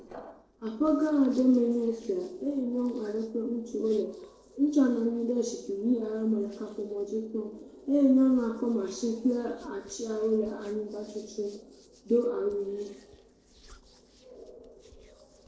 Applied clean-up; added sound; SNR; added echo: neural separator model SepFormer DNS4.